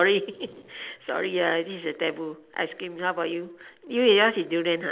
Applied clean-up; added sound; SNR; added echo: none; none; none; none.